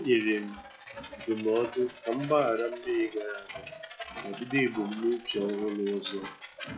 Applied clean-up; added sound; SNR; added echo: classical method log-MMSE.